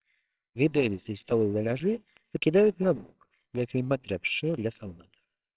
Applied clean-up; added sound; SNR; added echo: neural separator model SepFormer WHAMR!.